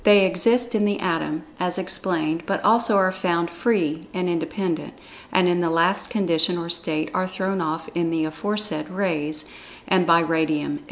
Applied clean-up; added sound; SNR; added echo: none; none; none; none.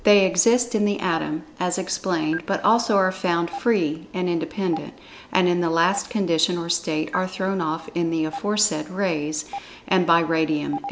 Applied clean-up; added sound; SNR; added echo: none; Stream; 18 dB; none.